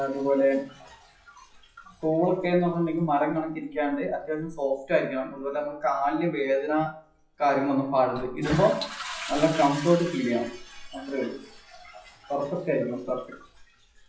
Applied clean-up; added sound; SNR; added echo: classical method WPE with log-MMSE.